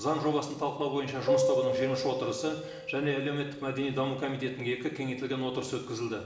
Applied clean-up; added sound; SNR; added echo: none; Piano; 2 dB; reverberation time 1.0 s.